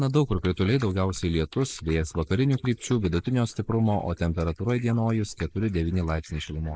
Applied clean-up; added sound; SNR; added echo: neural mask model Resemble Enhance denoiser.